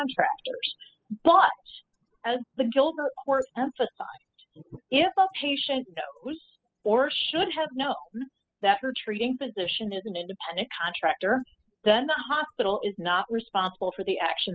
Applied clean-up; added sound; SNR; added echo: classical method spectral subtraction.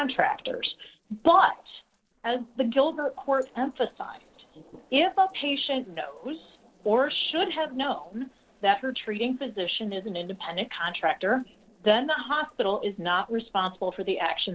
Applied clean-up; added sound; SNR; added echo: neural separator model SepFormer DNS4.